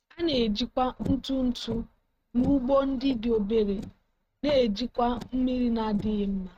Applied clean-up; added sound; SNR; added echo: neural mask model RNNoise.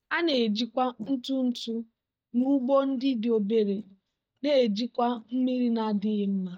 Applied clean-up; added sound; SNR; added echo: neural mask model DeepFilterNet 3.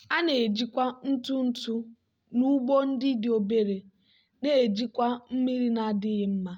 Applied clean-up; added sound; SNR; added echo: none; none; none; none.